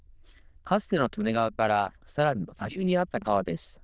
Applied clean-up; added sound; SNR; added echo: neural diffusion model UNIVERSE++.